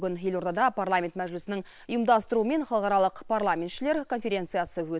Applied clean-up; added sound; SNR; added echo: neural separator model SepFormer WHAM!.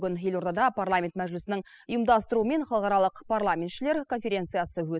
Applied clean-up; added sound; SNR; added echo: classical method spectral subtraction.